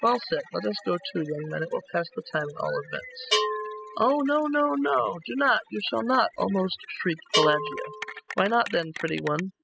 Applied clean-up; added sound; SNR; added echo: classical method spectral subtraction.